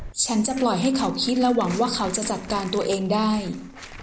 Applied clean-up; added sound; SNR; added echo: none; Tearing; 17 dB; none.